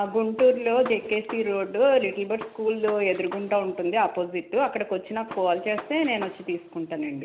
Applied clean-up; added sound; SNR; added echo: none; Gunshot, gunfire; 17 dB; none.